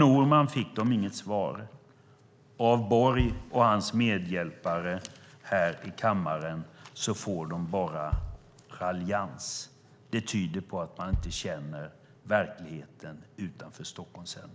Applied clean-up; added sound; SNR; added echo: none; Bass drum; 10 dB; none.